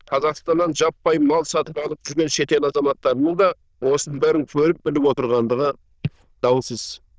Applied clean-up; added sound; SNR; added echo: neural diffusion model UNIVERSE++.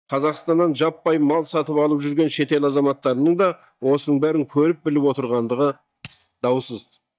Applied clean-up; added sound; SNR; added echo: neural mask model DeepFilterNet 3.